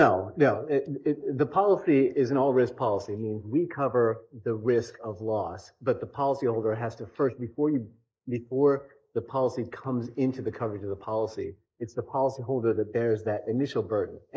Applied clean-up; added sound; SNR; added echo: neural mask model Resemble Enhance denoiser.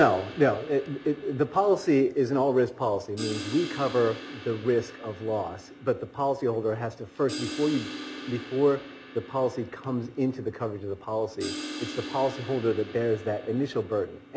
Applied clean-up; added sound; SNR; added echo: none; Crash cymbal; 13 dB; none.